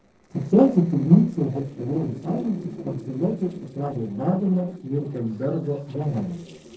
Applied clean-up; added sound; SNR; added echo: neural separator model SepFormer DNS4.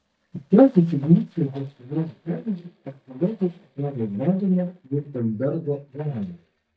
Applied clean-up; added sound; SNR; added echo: neural mask model DeepFilterNet 3.